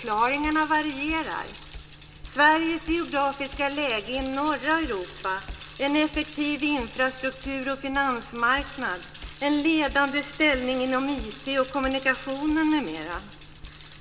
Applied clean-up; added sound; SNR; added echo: none; Bicycle; 13 dB; reverberation time 0.7 s.